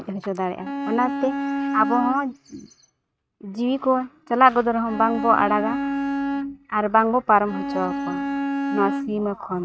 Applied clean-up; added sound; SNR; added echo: neural mask model RNNoise.